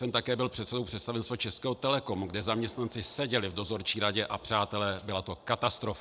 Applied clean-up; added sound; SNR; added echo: none; none; none; none.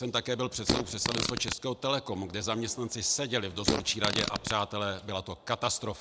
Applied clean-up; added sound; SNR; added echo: none; Fart; 0 dB; none.